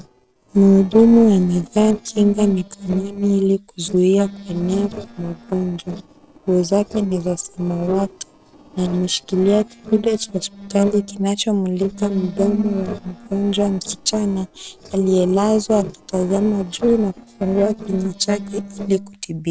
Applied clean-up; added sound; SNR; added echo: neural separator model SepFormer DNS4.